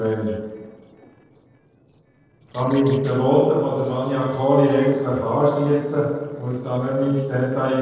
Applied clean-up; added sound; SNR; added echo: neural separator model SepFormer DNS4.